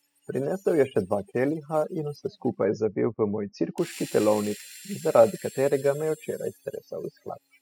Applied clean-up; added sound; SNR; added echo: classical method spectral subtraction.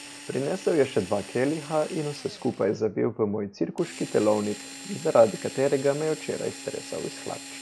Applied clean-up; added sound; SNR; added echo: none; Drill; 15 dB; none.